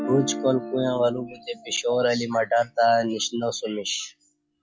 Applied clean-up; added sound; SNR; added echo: classical method log-MMSE.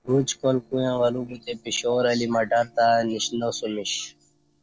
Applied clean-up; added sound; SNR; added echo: neural separator model SepFormer DNS4.